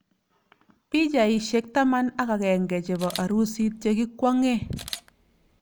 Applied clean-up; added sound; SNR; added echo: none; Camera; 17 dB; none.